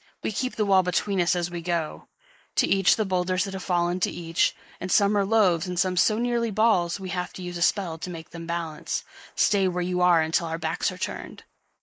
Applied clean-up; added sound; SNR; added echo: neural mask model Resemble Enhance denoiser.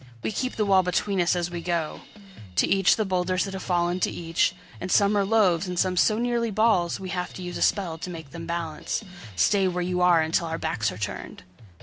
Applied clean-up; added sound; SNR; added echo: none; Drum kit; 18 dB; none.